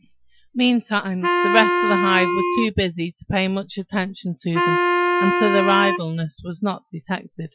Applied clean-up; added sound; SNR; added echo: classical method Wiener filter.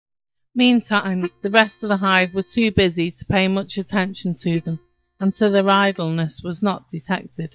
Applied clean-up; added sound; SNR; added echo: neural mask model DeepFilterNet 3.